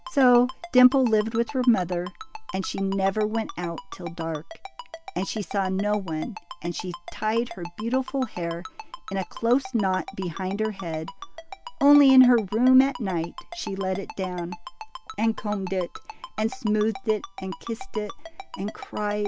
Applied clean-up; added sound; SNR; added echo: none; Ringtone; 15 dB; none.